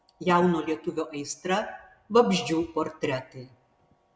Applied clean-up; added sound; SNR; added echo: none; none; none; none.